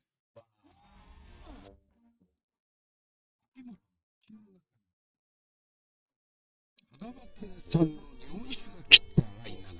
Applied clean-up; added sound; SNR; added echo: neural mask model DeepFilterNet 3.